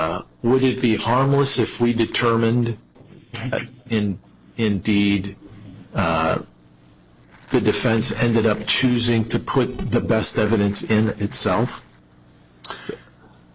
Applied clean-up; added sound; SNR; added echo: neural separator model SepFormer DNS4.